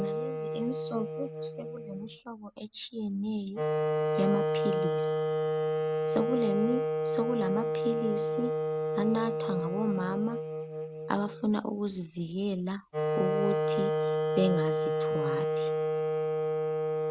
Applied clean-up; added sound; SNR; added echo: none; Wind instrument, woodwind instrument; -3 dB; none.